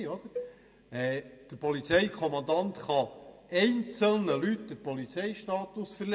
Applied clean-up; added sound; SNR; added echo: none; Cowbell; 15 dB; reverberation time 1.8 s.